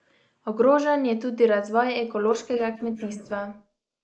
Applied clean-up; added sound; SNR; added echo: neural mask model Resemble Enhance denoiser.